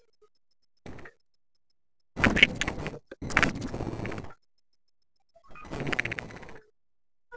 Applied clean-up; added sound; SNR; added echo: neural separator model SepFormer DNS4.